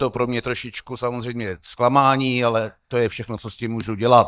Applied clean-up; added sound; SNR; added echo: neural mask model DeepFilterNet 3.